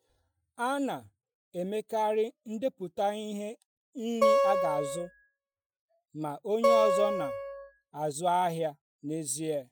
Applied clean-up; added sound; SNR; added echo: classical method Wiener filter.